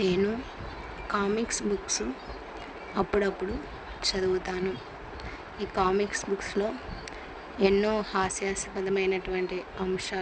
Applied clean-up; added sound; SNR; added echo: none; none; none; none.